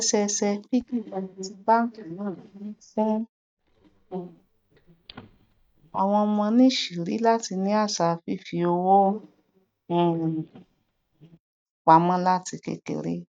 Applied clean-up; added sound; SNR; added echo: neural mask model DeepFilterNet 3.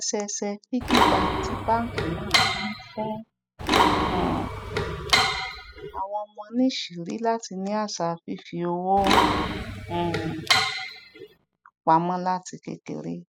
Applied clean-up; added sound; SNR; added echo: classical method spectral subtraction.